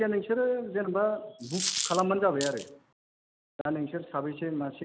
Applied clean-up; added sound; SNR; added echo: none; Coin (dropping); 5 dB; none.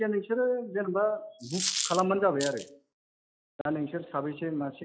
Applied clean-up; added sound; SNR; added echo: classical method log-MMSE.